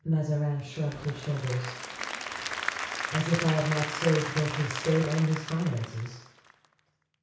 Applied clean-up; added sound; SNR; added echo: none; Applause / Crowd; 7 dB; reverberation time 0.6 s.